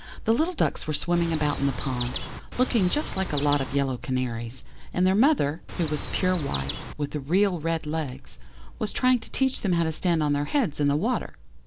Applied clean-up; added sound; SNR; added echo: none; Chirp, tweet; 9 dB; none.